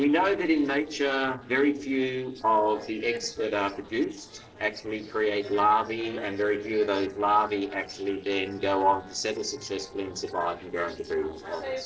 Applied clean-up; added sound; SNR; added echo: neural separator model SepFormer DNS4.